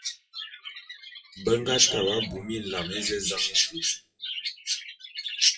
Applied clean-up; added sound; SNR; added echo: classical method WPE with log-MMSE.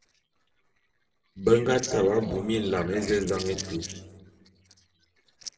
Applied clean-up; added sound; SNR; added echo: neural separator model SepFormer DNS4.